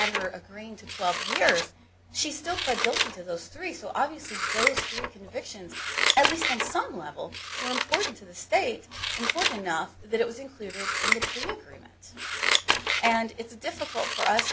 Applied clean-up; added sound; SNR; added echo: none; Scissors; 0 dB; none.